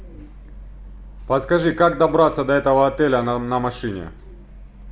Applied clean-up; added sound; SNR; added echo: none; none; none; none.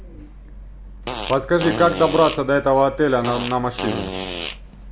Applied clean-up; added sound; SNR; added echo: none; Fart; 9 dB; none.